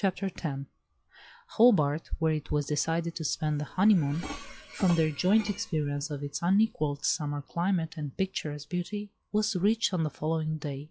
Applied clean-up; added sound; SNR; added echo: classical method log-MMSE.